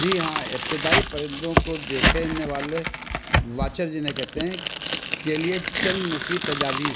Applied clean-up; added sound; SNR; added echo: none; Tearing; -3 dB; none.